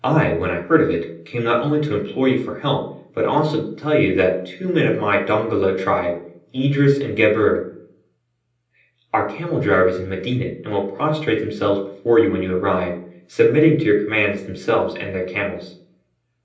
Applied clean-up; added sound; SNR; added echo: none; none; none; reverberation time 0.6 s.